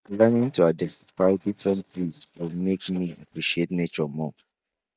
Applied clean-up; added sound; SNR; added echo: neural mask model DeepFilterNet 3.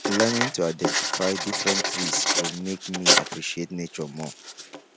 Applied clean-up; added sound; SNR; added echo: none; Writing; -2 dB; none.